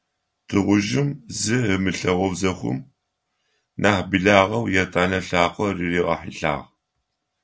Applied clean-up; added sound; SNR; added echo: none; none; none; none.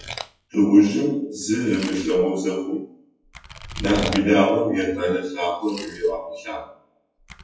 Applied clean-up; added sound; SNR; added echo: classical method WPE with log-MMSE.